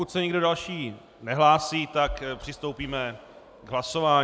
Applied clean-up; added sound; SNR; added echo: none; none; none; none.